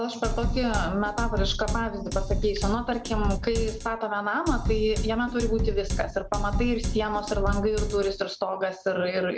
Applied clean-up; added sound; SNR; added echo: none; Drum kit; 1 dB; none.